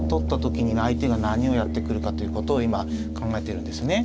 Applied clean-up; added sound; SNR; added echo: none; Brass instrument; 2 dB; none.